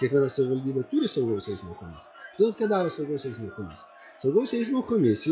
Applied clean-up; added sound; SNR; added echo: classical method log-MMSE.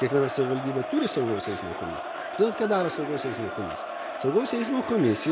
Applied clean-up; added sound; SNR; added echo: none; Crowd; 7 dB; none.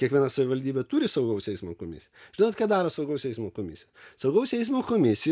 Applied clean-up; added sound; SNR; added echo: none; none; none; none.